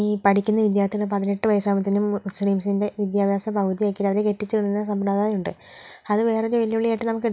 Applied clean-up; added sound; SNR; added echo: none; none; none; none.